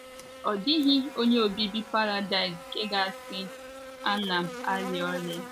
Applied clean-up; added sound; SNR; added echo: none; Buzz; 12 dB; none.